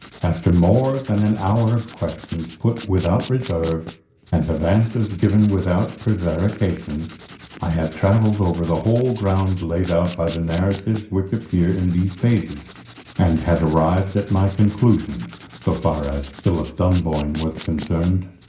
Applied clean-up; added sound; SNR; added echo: none; Writing; 14 dB; reverberation time 0.5 s.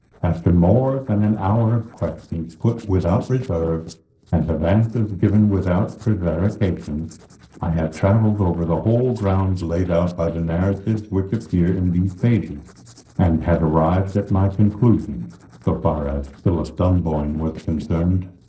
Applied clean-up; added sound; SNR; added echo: neural separator model SepFormer DNS4.